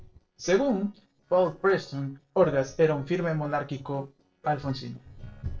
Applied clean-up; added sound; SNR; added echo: neural separator model SepFormer DNS4.